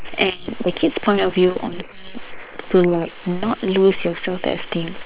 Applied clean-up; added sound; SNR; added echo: neural separator model SepFormer WHAM!.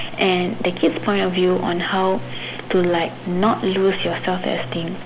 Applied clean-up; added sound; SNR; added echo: none; none; none; none.